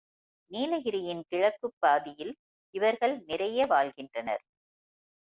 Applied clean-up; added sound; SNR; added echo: none; none; none; none.